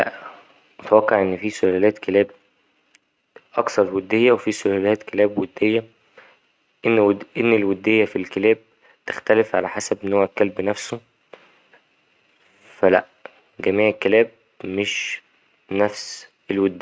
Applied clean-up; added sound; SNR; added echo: none; none; none; none.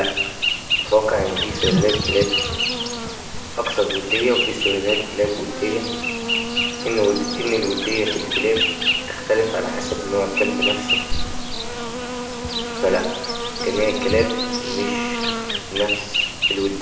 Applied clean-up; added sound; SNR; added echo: none; Insect; 0 dB; reverberation time 0.9 s.